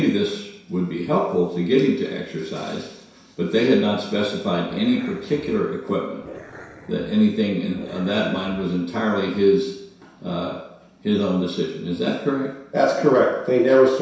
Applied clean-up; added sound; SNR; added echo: none; Growling; 19 dB; reverberation time 0.7 s.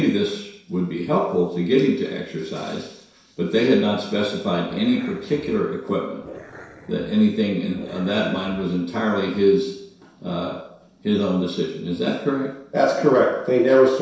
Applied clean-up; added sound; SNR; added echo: neural separator model SepFormer DNS4.